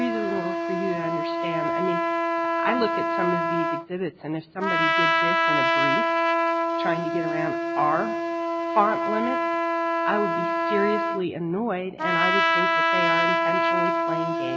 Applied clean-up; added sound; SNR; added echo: none; Trumpet; -5 dB; none.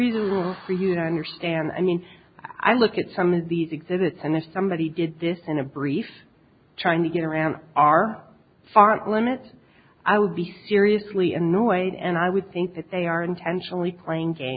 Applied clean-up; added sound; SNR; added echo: none; none; none; none.